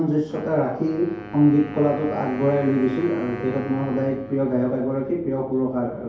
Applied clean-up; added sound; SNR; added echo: none; Wind instrument, woodwind instrument; 16 dB; reverberation time 2.4 s.